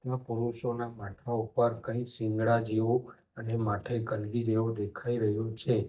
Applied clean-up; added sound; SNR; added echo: neural mask model DeepFilterNet 3.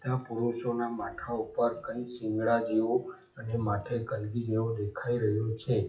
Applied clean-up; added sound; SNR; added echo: classical method WPE with log-MMSE.